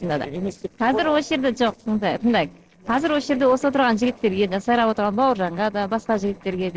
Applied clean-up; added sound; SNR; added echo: neural separator model SepFormer DNS4.